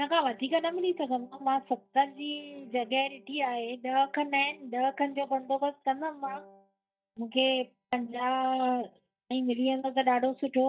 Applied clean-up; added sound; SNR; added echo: neural mask model DeepFilterNet 3.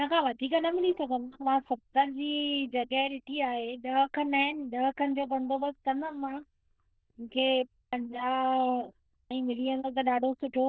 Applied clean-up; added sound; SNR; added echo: neural diffusion model UNIVERSE++.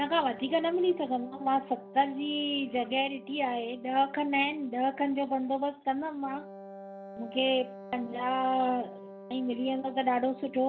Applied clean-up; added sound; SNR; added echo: none; Wind instrument, woodwind instrument; 17 dB; none.